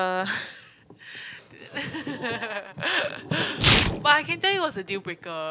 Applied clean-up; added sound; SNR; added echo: none; Tearing; -1 dB; none.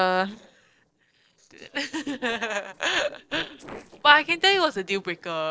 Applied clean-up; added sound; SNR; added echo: neural separator model SepFormer DNS4.